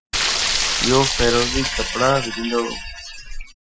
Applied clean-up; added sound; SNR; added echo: classical method Wiener filter.